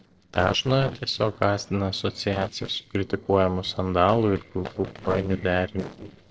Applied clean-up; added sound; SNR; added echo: neural separator model SepFormer DNS4.